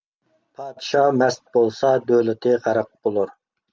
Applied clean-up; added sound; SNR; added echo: none; none; none; none.